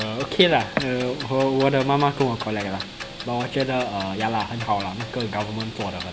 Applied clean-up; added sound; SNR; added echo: none; Clock; 13 dB; none.